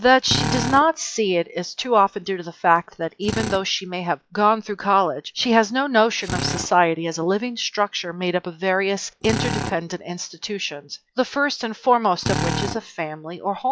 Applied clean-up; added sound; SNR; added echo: classical method log-MMSE.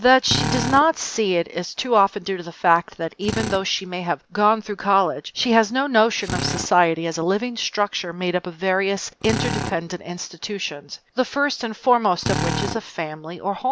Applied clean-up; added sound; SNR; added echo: none; Drill; 10 dB; none.